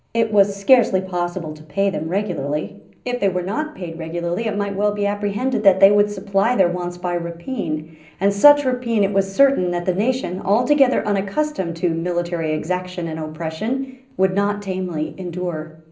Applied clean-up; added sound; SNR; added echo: none; none; none; reverberation time 0.5 s.